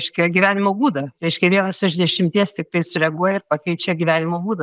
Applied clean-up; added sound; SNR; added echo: none; none; none; none.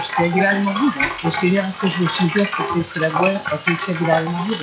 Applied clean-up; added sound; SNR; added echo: classical method log-MMSE.